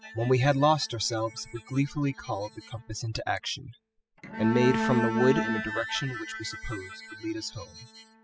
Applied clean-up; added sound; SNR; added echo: classical method spectral subtraction.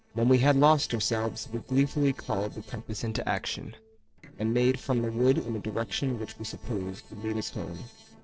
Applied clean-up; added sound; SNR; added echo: neural separator model SepFormer DNS4.